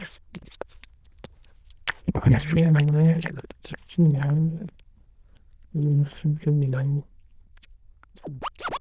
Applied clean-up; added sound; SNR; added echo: neural diffusion model UNIVERSE++.